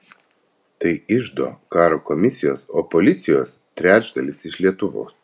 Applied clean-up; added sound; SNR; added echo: none; none; none; none.